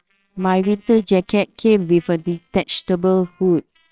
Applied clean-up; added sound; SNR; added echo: neural separator model SepFormer WHAMR!.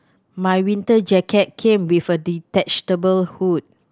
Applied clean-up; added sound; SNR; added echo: none; none; none; none.